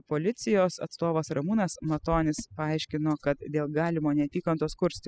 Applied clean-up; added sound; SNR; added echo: classical method spectral subtraction.